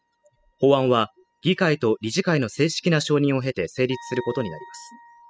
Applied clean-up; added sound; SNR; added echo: classical method spectral subtraction.